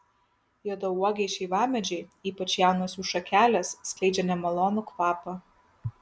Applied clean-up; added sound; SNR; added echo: none; none; none; none.